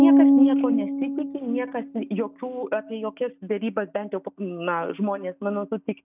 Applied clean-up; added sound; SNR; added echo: neural mask model DeepFilterNet 3.